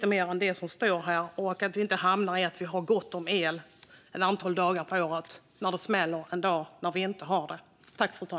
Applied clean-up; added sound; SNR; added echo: none; none; none; none.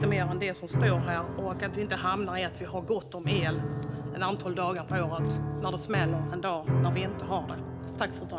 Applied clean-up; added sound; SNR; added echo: none; Piano; -1 dB; none.